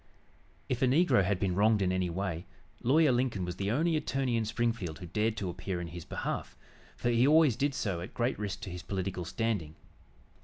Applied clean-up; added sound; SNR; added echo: none; none; none; none.